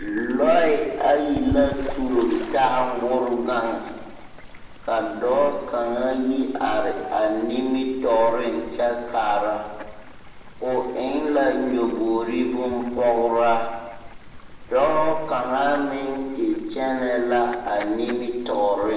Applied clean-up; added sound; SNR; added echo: none; Bird / Fowl; 17 dB; reverberation time 1.0 s.